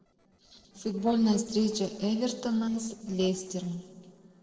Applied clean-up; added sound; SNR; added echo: neural separator model SepFormer DNS4.